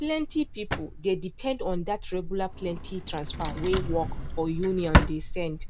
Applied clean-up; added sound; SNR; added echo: none; Drawer open or close; 0 dB; none.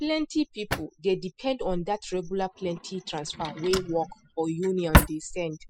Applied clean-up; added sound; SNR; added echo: classical method spectral subtraction.